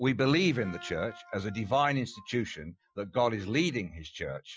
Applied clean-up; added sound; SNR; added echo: classical method Wiener filter.